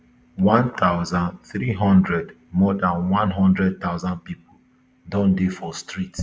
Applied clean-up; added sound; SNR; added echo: none; none; none; none.